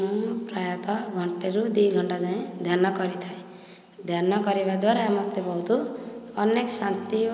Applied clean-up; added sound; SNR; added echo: none; none; none; none.